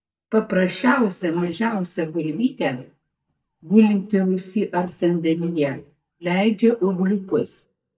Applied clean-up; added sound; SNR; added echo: neural mask model DeepFilterNet 3.